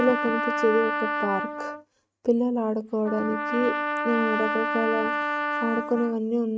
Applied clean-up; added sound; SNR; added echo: neural mask model RNNoise.